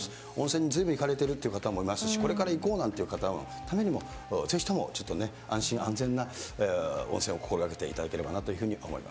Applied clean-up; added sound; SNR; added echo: none; none; none; none.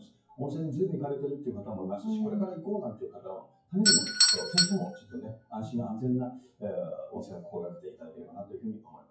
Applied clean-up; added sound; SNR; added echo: classical method WPE with log-MMSE.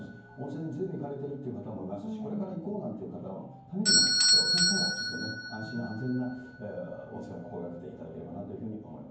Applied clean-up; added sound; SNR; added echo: none; Bell / Doorbell; -5 dB; reverberation time 0.9 s.